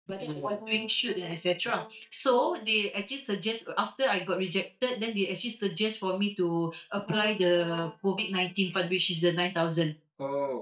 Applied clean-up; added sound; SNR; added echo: neural mask model DeepFilterNet 3.